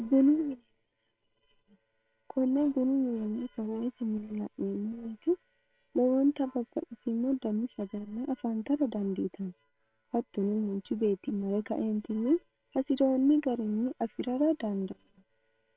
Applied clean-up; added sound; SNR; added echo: neural separator model SepFormer WHAM!.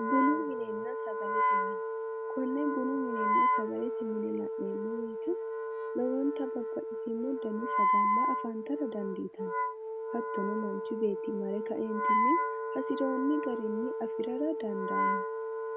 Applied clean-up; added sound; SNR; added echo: none; Wind instrument, woodwind instrument; -3 dB; none.